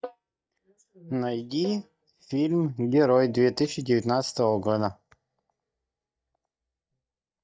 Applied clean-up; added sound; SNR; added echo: neural mask model DeepFilterNet 3.